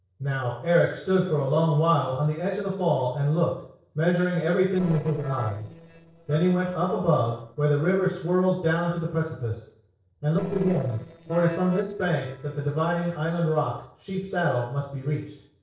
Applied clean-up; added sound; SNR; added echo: neural separator model SepFormer DNS4.